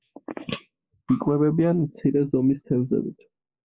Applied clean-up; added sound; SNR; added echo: neural mask model Resemble Enhance denoiser.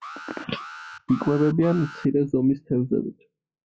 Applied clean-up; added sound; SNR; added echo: classical method log-MMSE.